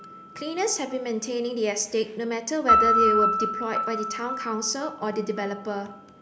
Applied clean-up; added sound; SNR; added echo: none; Piano; 0 dB; none.